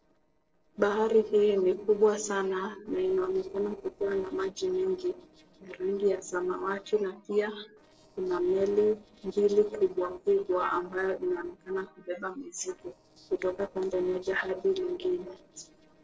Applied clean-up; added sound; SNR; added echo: neural separator model SepFormer DNS4.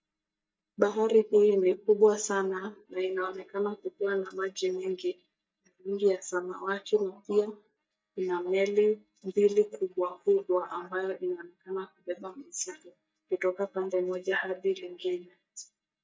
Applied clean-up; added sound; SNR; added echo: neural mask model DeepFilterNet 3.